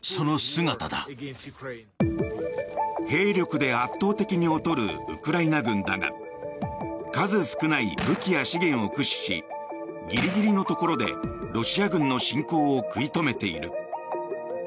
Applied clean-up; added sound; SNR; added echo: none; none; none; none.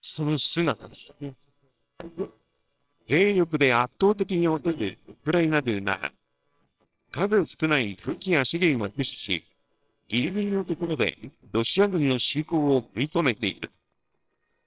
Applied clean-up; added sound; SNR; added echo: neural separator model SepFormer WHAMR!.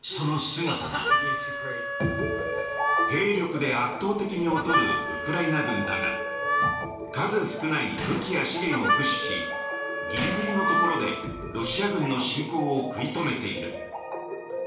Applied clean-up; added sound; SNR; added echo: none; Harmonica; 1 dB; reverberation time 0.7 s.